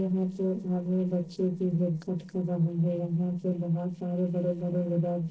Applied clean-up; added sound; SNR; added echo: neural separator model SepFormer DNS4.